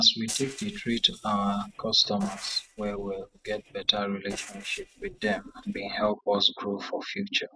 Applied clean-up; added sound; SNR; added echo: neural mask model RNNoise.